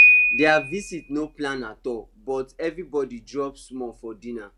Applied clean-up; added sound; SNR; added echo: none; Piano; -3 dB; none.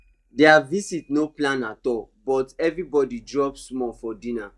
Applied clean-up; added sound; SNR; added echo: neural mask model DeepFilterNet 3.